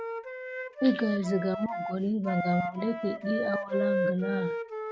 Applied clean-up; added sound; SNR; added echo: none; Wind instrument, woodwind instrument; 3 dB; none.